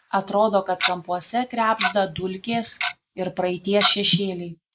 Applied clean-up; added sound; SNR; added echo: neural mask model Resemble Enhance denoiser.